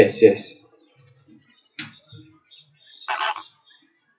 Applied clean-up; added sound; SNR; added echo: classical method WPE with log-MMSE.